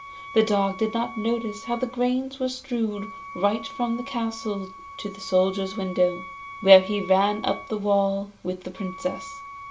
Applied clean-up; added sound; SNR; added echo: none; Wind instrument, woodwind instrument; 16 dB; reverberation time 0.2 s.